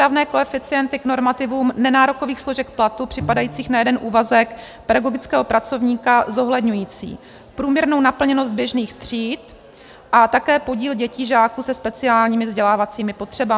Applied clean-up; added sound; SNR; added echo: none; Bowed string instrument; 18 dB; none.